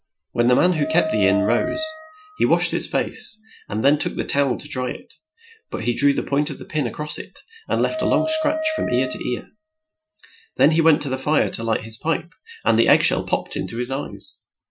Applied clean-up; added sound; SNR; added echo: classical method Wiener filter.